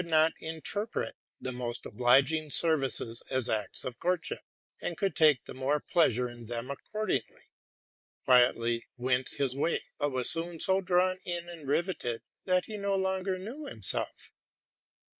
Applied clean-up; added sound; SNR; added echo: neural mask model Resemble Enhance denoiser.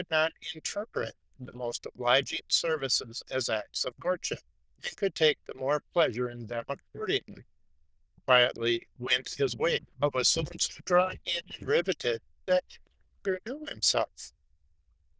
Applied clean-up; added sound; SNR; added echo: neural diffusion model UNIVERSE++.